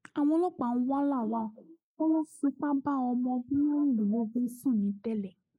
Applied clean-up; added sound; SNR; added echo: neural mask model Resemble Enhance denoiser.